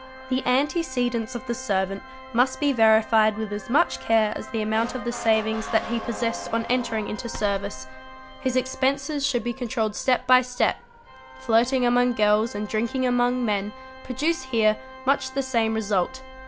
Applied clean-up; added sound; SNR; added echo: none; Organ + Motor vehicle (road) / Siren; 15 dB; none.